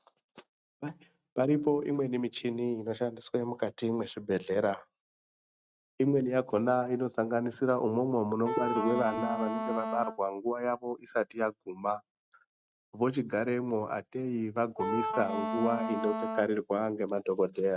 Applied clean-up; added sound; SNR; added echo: neural mask model RNNoise.